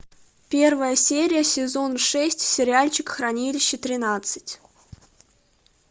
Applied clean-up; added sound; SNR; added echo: none; none; none; none.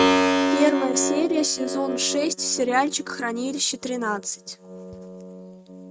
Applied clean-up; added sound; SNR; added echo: neural mask model RNNoise.